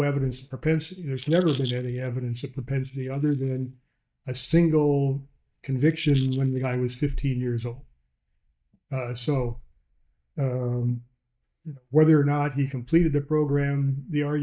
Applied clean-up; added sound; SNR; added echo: neural mask model DeepFilterNet 3.